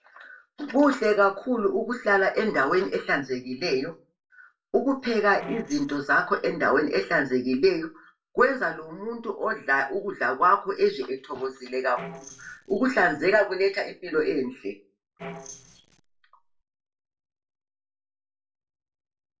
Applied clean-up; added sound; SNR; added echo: neural separator model SepFormer DNS4.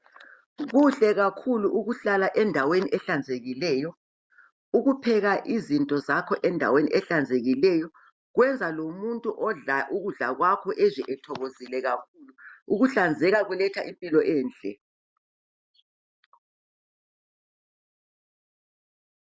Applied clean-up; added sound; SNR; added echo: none; none; none; none.